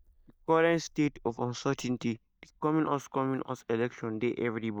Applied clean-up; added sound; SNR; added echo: neural mask model DeepFilterNet 3.